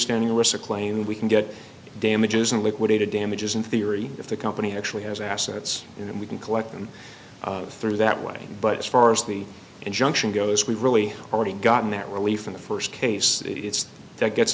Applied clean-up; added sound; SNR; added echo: none; none; none; none.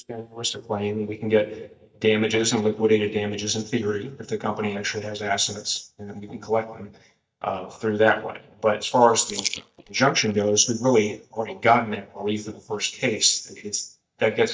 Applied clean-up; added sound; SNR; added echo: neural mask model DeepFilterNet 3.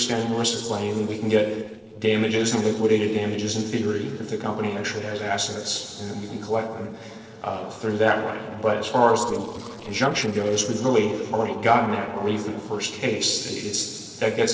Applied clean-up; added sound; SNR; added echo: neural separator model SepFormer DNS4.